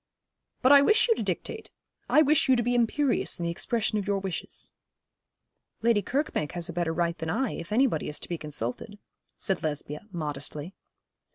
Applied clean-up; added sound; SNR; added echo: none; none; none; none.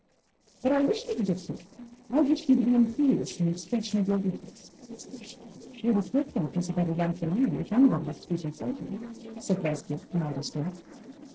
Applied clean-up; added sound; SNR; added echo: neural separator model SepFormer DNS4.